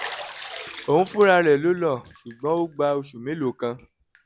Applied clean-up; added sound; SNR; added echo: none; Bathtub (filling or washing); 16 dB; none.